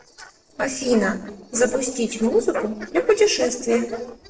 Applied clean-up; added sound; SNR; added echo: neural separator model SepFormer DNS4.